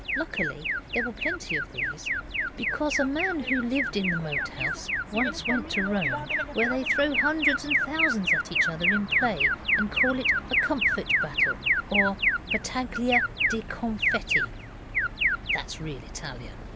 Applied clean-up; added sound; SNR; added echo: none; Alarm; -4 dB; none.